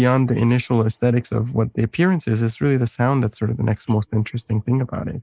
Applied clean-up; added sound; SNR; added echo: neural mask model Resemble Enhance denoiser.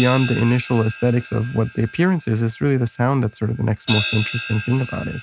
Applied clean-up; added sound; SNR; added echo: none; Crash cymbal; 12 dB; none.